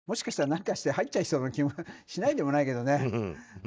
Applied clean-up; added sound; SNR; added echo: neural mask model DeepFilterNet 3.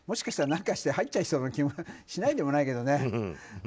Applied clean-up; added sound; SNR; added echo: neural mask model Resemble Enhance denoiser.